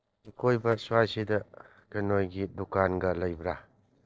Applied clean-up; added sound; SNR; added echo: neural separator model SepFormer DNS4.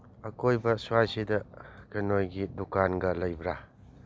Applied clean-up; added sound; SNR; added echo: none; none; none; none.